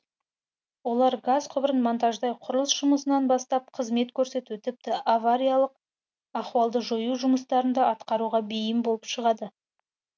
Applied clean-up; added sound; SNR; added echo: none; none; none; none.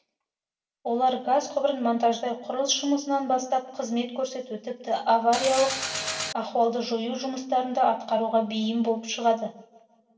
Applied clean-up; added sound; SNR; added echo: none; Mechanisms; 4 dB; reverberation time 0.8 s.